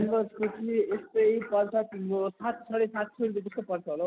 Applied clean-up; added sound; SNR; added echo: none; none; none; none.